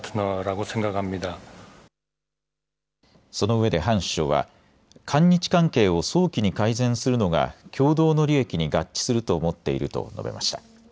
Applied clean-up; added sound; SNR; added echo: none; none; none; none.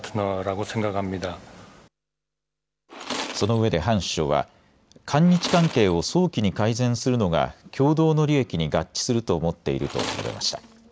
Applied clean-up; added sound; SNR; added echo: none; Tools; 11 dB; none.